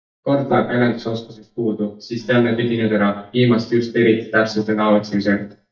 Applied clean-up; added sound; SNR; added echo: neural mask model DeepFilterNet 3.